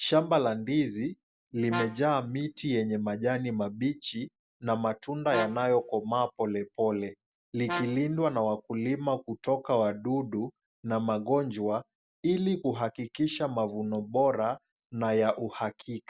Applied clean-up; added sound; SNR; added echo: none; Brass instrument; 11 dB; none.